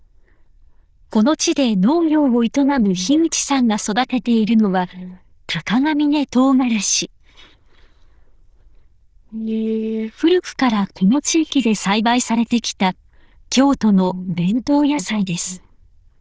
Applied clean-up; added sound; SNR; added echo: neural diffusion model UNIVERSE++.